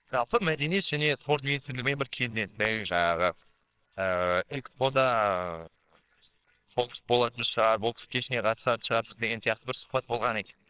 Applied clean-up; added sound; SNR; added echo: neural separator model SepFormer WHAMR!.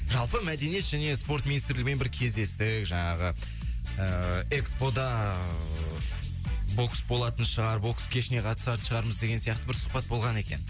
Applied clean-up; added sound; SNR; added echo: none; none; none; none.